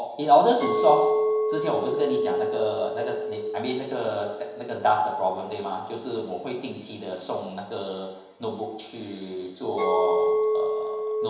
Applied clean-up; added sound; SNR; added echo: none; Chink, clink; 2 dB; reverberation time 0.9 s.